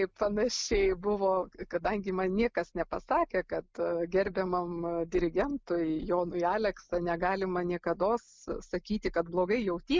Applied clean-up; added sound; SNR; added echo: none; none; none; none.